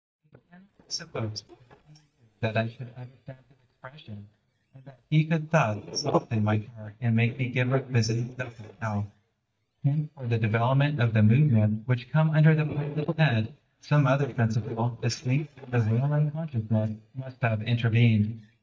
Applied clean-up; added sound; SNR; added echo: neural mask model DeepFilterNet 3.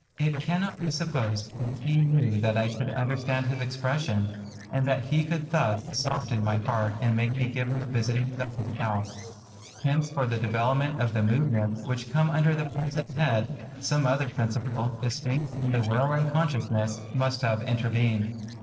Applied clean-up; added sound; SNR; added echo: neural separator model SepFormer DNS4.